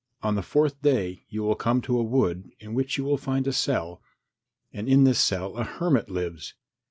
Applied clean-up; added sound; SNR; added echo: none; none; none; none.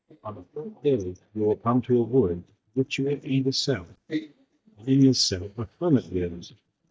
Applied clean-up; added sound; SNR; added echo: neural mask model DeepFilterNet 3.